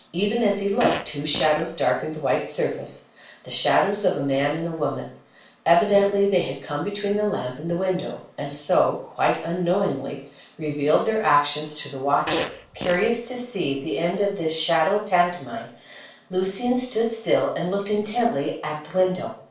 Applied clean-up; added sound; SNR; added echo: none; Fart; 8 dB; reverberation time 0.4 s.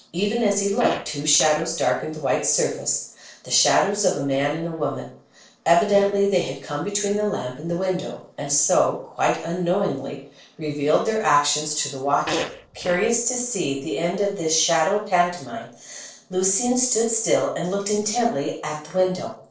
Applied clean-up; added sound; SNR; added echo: neural separator model SepFormer DNS4.